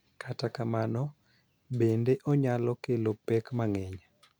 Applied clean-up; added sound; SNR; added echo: none; none; none; none.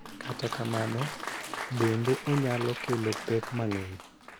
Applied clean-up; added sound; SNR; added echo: none; Applause; 7 dB; none.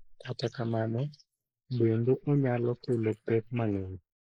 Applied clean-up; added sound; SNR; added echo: neural mask model Resemble Enhance denoiser.